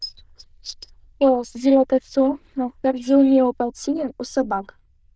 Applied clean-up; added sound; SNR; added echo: neural diffusion model UNIVERSE++.